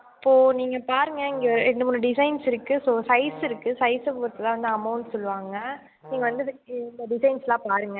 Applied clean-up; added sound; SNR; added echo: none; Brass instrument; 18 dB; none.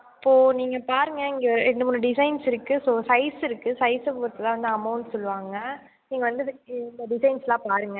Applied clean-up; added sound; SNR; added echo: none; none; none; none.